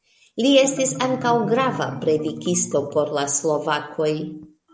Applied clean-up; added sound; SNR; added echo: none; Marimba, xylophone; 14 dB; none.